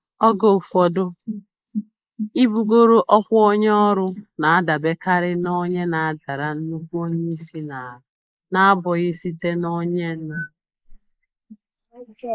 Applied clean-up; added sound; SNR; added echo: neural mask model Resemble Enhance denoiser.